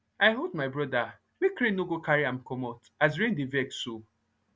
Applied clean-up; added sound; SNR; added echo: none; none; none; none.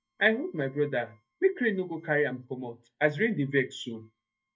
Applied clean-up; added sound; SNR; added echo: neural mask model DeepFilterNet 3.